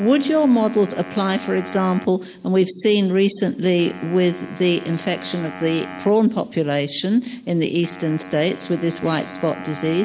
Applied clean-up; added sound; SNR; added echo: none; Wind instrument, woodwind instrument; 17 dB; none.